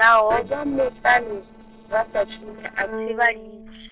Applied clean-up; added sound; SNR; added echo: neural separator model SepFormer DNS4.